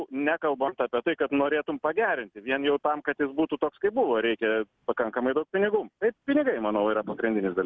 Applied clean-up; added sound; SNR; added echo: none; none; none; none.